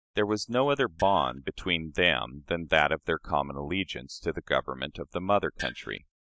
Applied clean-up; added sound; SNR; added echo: neural mask model DeepFilterNet 3.